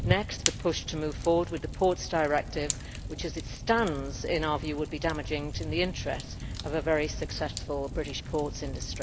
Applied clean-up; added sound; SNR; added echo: none; Fire; 5 dB; none.